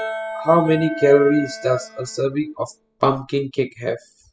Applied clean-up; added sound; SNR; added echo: classical method spectral subtraction.